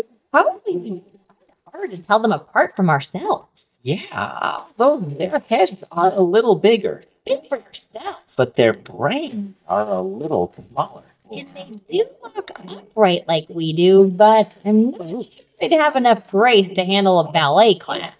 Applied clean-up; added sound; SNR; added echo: neural mask model DeepFilterNet 3.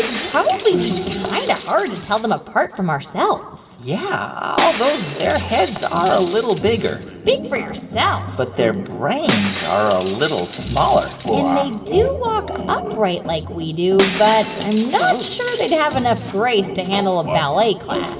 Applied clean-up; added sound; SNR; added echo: none; Shatter; 13 dB; reverberation time 2.8 s.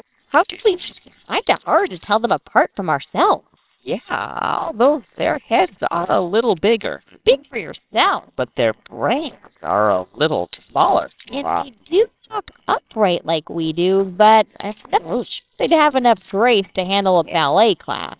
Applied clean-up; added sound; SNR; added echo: neural separator model SepFormer WHAMR!.